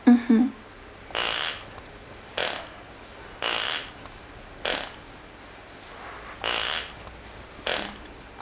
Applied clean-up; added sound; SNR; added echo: none; Fart; 3 dB; none.